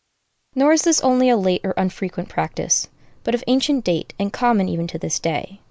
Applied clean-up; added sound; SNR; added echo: none; none; none; none.